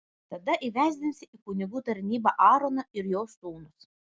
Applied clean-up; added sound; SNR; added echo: none; none; none; none.